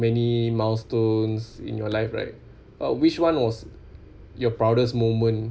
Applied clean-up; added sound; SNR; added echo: none; none; none; none.